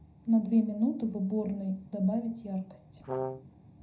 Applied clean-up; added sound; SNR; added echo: none; Brass instrument; 5 dB; reverberation time 0.3 s.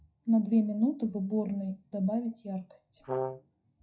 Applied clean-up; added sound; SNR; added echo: classical method WPE with log-MMSE.